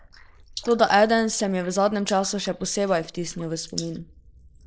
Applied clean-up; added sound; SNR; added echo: neural mask model Resemble Enhance denoiser.